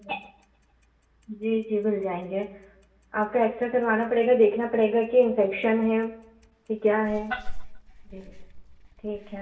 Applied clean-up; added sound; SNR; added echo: none; Clock; 14 dB; reverberation time 0.7 s.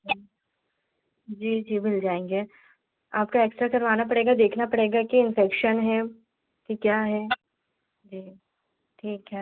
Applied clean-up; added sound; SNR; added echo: none; none; none; none.